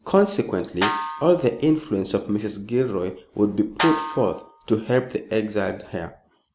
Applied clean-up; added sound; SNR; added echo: none; Snare drum; 8 dB; none.